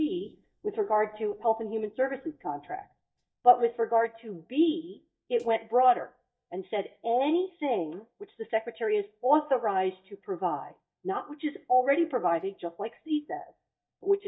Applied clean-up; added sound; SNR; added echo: neural mask model DeepFilterNet 3.